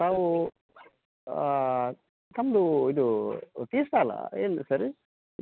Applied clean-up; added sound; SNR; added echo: none; none; none; none.